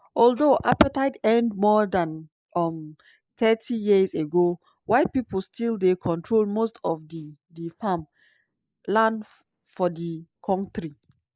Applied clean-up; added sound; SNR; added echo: neural mask model Resemble Enhance denoiser.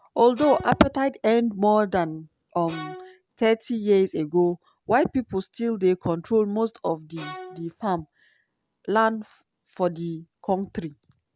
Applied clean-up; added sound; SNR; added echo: none; Bowed string instrument; 15 dB; none.